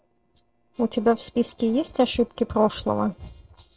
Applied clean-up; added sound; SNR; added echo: neural separator model SepFormer DNS4.